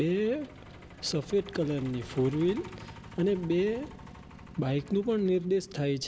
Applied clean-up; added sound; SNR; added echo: none; Truck; 17 dB; none.